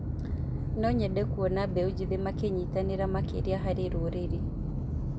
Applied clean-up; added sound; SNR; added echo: none; none; none; none.